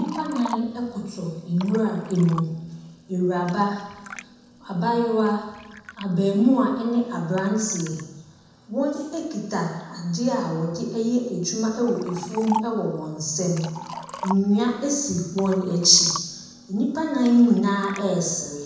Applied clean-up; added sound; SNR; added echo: none; Liquid; 16 dB; reverberation time 1.0 s.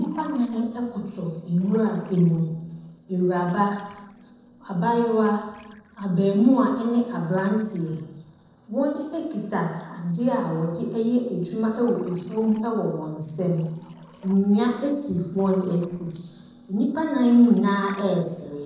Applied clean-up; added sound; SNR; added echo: neural separator model SepFormer DNS4.